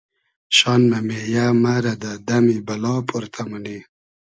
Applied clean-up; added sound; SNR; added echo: none; none; none; none.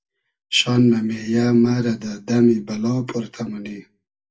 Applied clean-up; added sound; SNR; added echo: none; none; none; reverberation time 0.2 s.